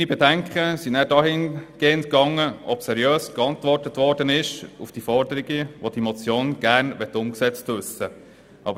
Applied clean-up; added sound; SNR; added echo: none; none; none; none.